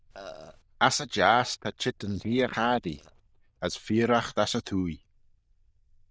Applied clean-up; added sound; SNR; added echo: neural diffusion model UNIVERSE++.